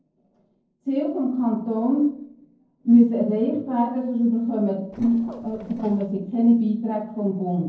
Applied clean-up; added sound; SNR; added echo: neural separator model SepFormer DNS4.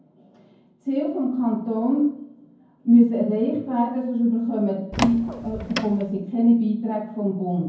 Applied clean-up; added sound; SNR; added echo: none; Door; 7 dB; reverberation time 0.9 s.